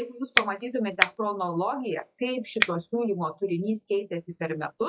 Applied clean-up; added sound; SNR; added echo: classical method log-MMSE.